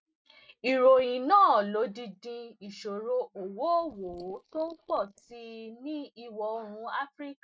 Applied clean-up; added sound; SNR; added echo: neural mask model Resemble Enhance denoiser.